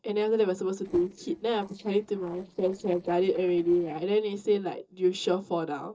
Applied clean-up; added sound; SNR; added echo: neural separator model SepFormer DNS4.